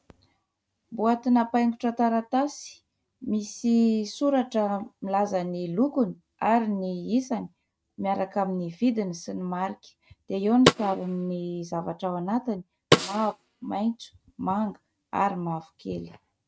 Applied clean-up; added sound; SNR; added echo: neural mask model RNNoise.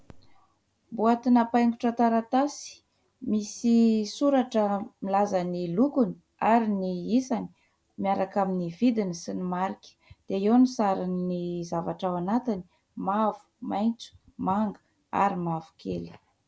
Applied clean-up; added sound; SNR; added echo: none; none; none; none.